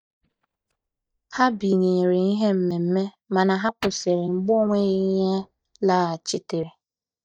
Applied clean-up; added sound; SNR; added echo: neural mask model DeepFilterNet 3.